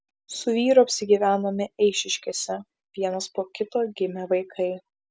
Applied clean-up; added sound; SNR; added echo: none; none; none; none.